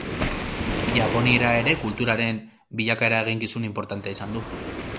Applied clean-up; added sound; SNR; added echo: none; Waves, surf; 6 dB; none.